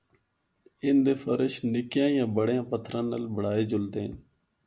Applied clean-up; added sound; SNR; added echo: none; none; none; none.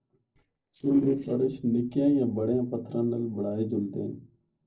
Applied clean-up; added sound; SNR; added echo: neural separator model SepFormer DNS4.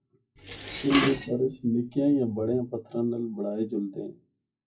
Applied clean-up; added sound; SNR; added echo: classical method WPE with log-MMSE.